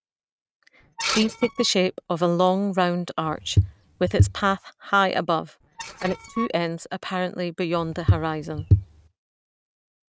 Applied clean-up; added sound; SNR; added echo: neural mask model RNNoise.